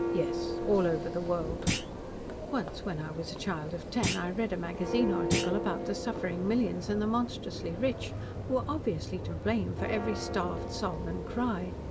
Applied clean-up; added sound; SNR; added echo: none; Church bell + Thump, thud; 2 dB; none.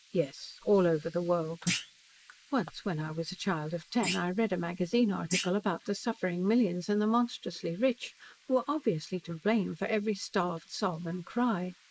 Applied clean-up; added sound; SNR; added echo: neural mask model Resemble Enhance denoiser.